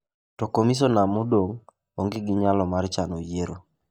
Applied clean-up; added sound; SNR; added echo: neural mask model DeepFilterNet 3.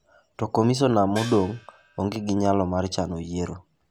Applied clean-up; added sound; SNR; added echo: none; Gong; 18 dB; none.